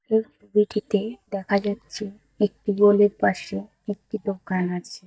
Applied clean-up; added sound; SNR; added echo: neural mask model DeepFilterNet 3.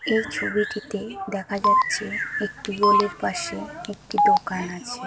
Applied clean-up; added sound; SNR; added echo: none; Telephone; -4 dB; none.